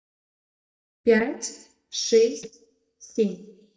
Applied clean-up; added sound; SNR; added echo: neural mask model DeepFilterNet 3.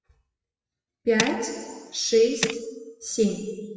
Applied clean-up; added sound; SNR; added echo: classical method WPE with log-MMSE.